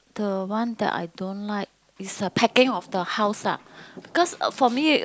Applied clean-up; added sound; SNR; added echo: none; none; none; none.